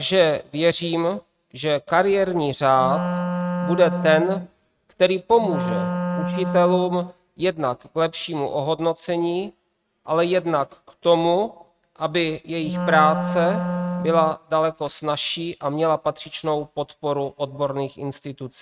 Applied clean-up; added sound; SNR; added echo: neural mask model RNNoise.